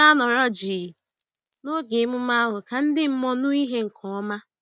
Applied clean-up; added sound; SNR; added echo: neural mask model RNNoise.